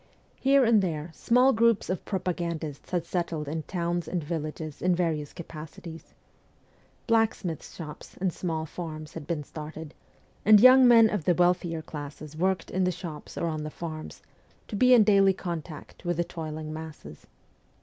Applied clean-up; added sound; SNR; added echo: none; none; none; none.